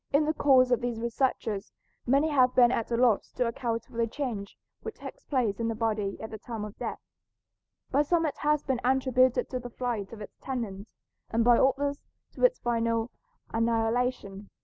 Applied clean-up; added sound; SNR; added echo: none; none; none; none.